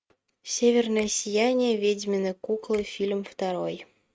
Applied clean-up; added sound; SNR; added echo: neural mask model RNNoise.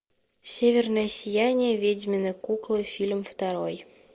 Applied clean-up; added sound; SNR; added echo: neural separator model SepFormer DNS4.